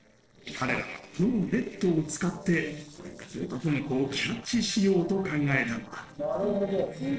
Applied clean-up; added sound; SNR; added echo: neural separator model SepFormer DNS4.